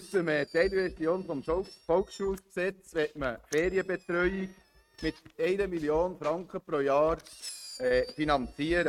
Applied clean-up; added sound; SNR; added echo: neural mask model RNNoise.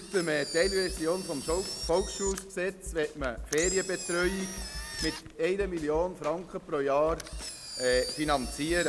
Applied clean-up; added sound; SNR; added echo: none; Engine + Snare drum; 8 dB; none.